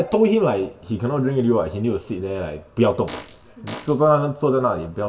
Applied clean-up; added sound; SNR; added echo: none; Fart; 15 dB; reverberation time 0.8 s.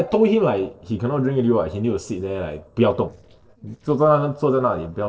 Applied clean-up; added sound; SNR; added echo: neural separator model SepFormer DNS4.